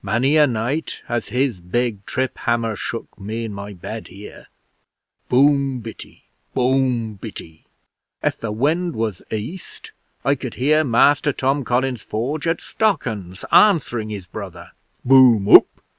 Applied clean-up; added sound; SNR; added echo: none; none; none; none.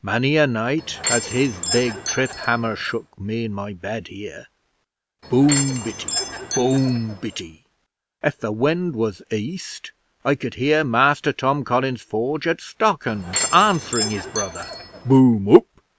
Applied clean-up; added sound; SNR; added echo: none; Door / Chime; 7 dB; none.